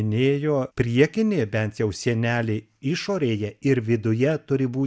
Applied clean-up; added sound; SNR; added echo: none; none; none; none.